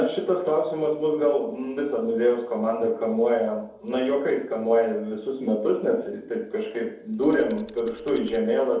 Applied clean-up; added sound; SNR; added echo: none; Tools; 20 dB; reverberation time 2.6 s.